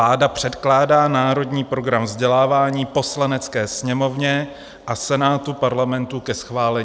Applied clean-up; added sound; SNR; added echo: none; none; none; none.